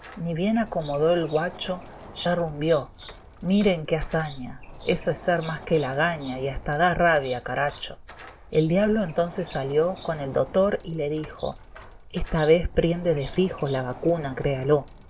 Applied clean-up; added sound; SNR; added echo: none; Door; 18 dB; none.